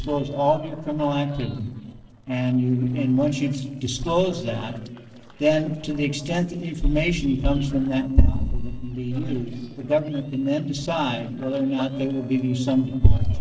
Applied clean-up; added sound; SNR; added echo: neural separator model SepFormer DNS4.